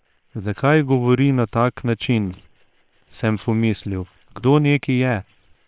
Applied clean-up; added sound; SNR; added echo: neural separator model SepFormer WHAM!.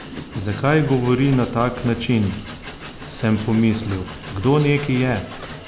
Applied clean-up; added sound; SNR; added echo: none; Train; 13 dB; none.